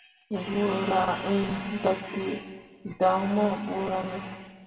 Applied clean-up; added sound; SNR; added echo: none; none; none; reverberation time 1.8 s.